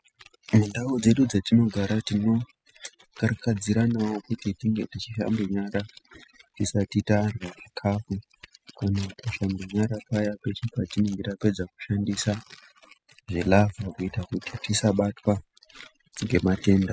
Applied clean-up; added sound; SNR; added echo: classical method spectral subtraction.